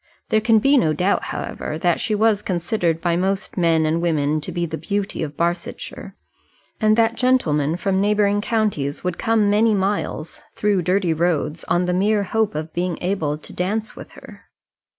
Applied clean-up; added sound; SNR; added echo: none; none; none; none.